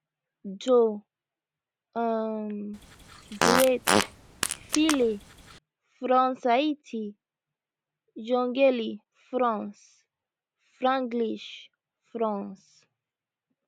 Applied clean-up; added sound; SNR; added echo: none; Fart; 0 dB; none.